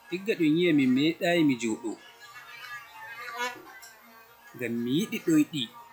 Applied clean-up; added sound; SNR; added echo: classical method log-MMSE.